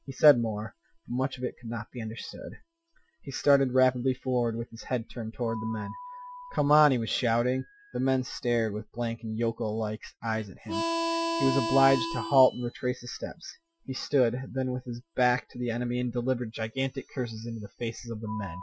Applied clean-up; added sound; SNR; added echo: classical method Wiener filter.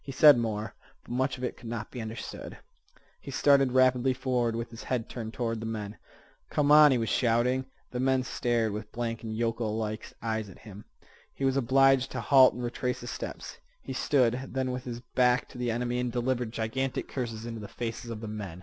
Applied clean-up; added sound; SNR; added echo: none; none; none; none.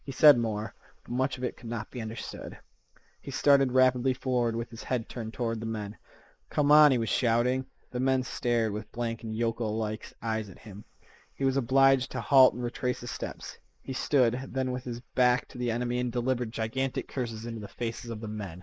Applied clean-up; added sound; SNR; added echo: neural mask model Resemble Enhance denoiser.